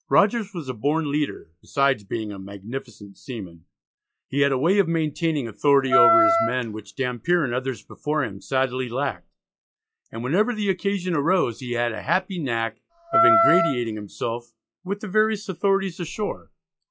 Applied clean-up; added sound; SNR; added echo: classical method log-MMSE.